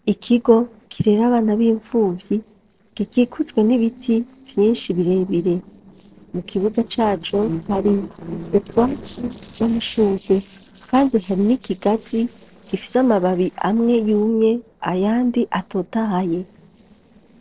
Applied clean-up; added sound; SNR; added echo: neural separator model SepFormer DNS4.